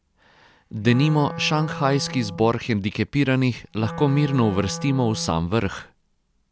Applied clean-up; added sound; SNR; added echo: none; Wind instrument, woodwind instrument; 12 dB; none.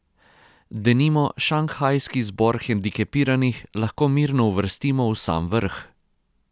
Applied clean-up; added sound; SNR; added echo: none; none; none; none.